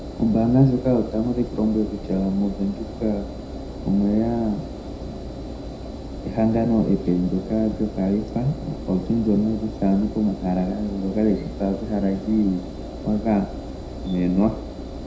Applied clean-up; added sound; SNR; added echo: none; Engine; 10 dB; reverberation time 0.5 s.